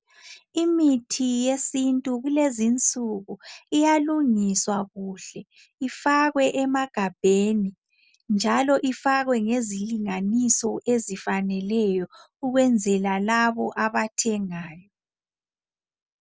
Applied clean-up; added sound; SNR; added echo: none; none; none; none.